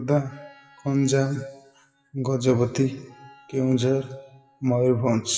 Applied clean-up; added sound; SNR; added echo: classical method WPE with log-MMSE.